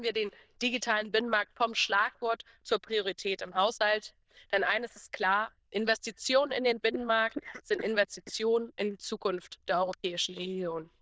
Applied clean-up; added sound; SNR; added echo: neural diffusion model UNIVERSE++.